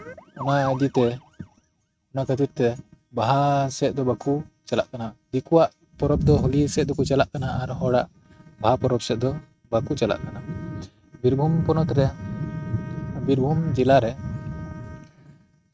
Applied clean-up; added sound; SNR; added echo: neural mask model RNNoise.